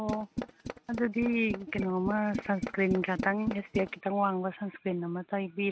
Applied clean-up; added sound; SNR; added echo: neural mask model RNNoise.